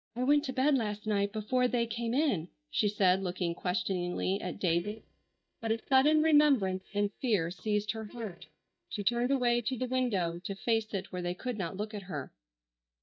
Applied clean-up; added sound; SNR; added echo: neural mask model DeepFilterNet 3.